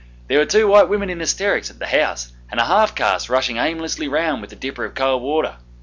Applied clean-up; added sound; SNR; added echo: none; none; none; none.